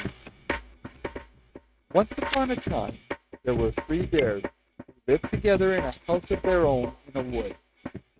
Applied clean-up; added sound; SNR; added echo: neural mask model RNNoise.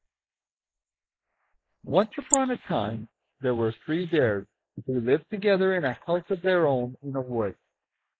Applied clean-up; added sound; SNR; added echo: neural mask model Resemble Enhance denoiser.